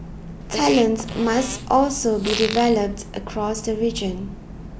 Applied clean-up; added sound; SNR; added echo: none; Fart; 10 dB; none.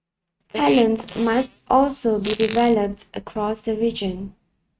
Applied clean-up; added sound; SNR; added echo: neural mask model RNNoise.